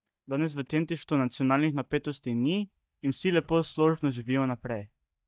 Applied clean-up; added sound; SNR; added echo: neural mask model DeepFilterNet 3.